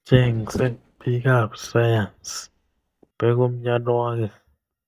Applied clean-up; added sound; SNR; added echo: neural mask model DeepFilterNet 3.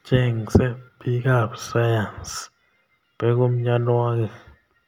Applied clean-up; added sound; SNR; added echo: none; none; none; none.